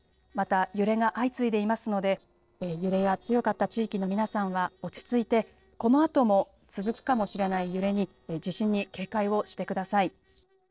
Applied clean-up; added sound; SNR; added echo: neural separator model SepFormer DNS4.